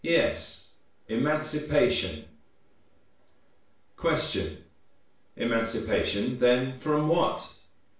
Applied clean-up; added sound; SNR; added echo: none; none; none; reverberation time 0.5 s.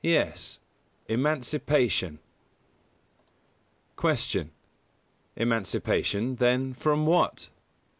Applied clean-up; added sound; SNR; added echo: none; none; none; none.